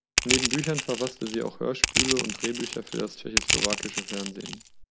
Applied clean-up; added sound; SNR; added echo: none; Crushing; -3 dB; none.